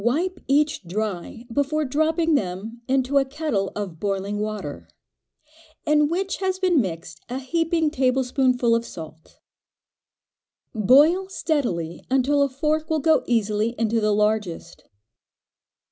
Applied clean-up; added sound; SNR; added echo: none; none; none; none.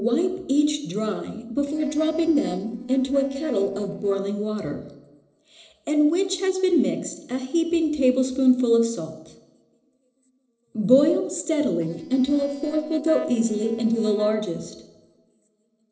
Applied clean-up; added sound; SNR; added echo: neural separator model SepFormer DNS4.